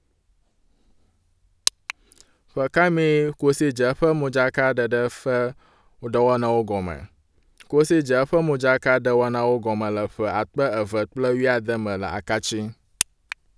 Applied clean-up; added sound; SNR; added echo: none; none; none; none.